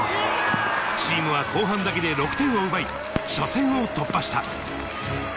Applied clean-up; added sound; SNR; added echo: none; Fireworks; 19 dB; none.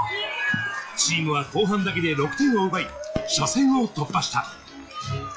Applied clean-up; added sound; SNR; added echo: classical method log-MMSE.